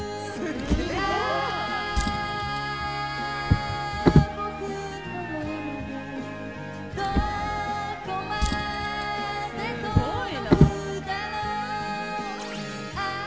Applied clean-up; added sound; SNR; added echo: none; Drawer open or close; 0 dB; none.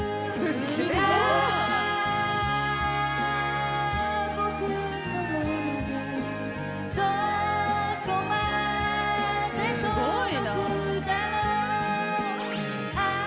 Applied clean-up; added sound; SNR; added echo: none; none; none; none.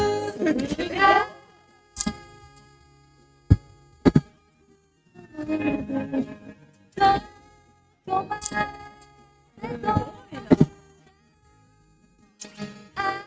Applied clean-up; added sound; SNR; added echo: neural mask model RNNoise.